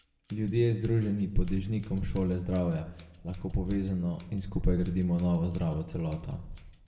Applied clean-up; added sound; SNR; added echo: none; Scissors; 20 dB; reverberation time 0.8 s.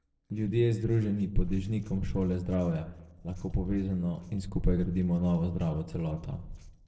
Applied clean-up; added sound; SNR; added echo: neural separator model SepFormer DNS4.